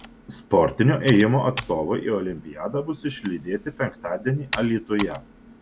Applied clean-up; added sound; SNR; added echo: none; Computer keyboard; 13 dB; none.